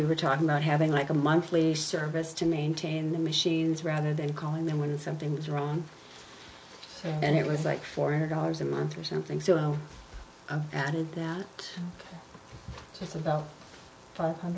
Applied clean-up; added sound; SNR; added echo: none; none; none; none.